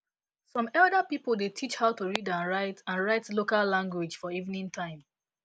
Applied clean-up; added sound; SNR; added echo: none; none; none; none.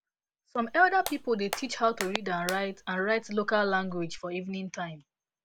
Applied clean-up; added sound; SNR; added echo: none; Hands; 13 dB; none.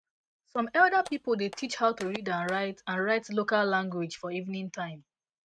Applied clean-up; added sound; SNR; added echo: neural mask model RNNoise.